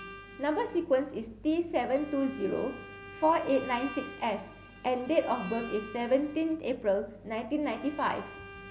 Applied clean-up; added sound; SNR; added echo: none; Bowed string instrument; 16 dB; none.